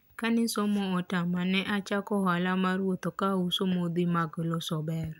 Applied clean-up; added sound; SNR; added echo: none; none; none; none.